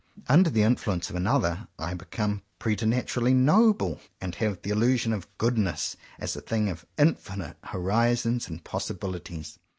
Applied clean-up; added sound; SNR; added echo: none; none; none; none.